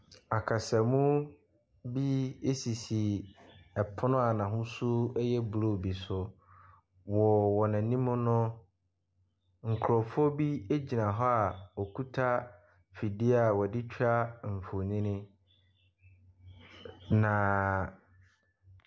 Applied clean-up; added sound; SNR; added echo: none; none; none; none.